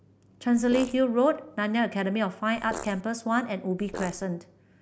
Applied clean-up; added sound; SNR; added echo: none; Fart; 12 dB; none.